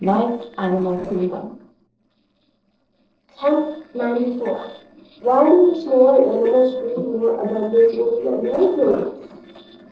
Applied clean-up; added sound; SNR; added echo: neural separator model SepFormer DNS4.